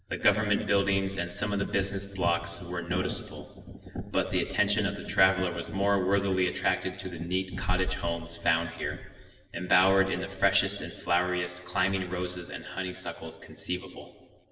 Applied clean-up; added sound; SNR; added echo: none; none; none; reverberation time 1.4 s.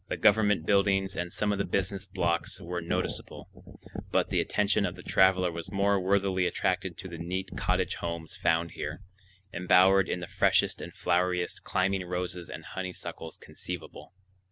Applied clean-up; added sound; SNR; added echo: none; none; none; none.